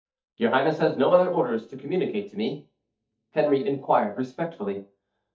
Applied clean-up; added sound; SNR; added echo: neural mask model DeepFilterNet 3.